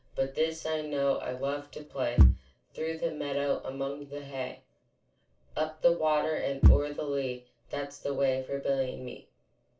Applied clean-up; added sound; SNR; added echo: none; Bass drum / Thump, thud; 0 dB; reverberation time 0.2 s.